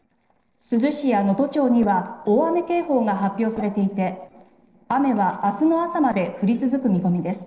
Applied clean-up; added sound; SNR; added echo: neural separator model SepFormer DNS4.